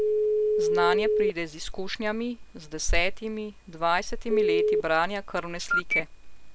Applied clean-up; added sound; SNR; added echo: none; Telephone; -1 dB; none.